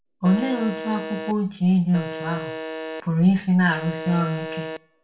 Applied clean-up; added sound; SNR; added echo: none; Alarm; 10 dB; reverberation time 0.3 s.